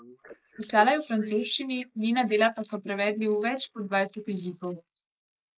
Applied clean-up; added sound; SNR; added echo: neural mask model Resemble Enhance denoiser.